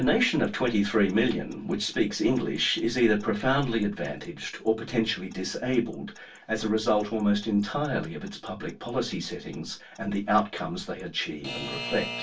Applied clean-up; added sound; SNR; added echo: none; Alarm / Clock; 18 dB; reverberation time 0.2 s.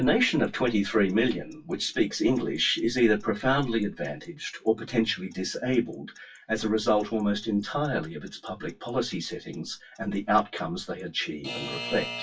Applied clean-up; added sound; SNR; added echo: classical method WPE with log-MMSE.